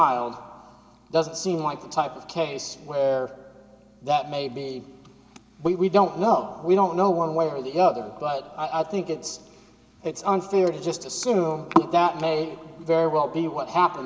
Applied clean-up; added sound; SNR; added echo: none; none; none; none.